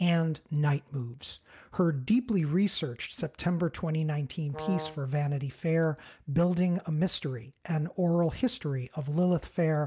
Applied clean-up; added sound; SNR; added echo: none; Brass instrument; 10 dB; none.